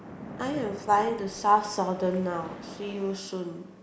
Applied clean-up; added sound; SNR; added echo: none; Splash, splatter; 15 dB; none.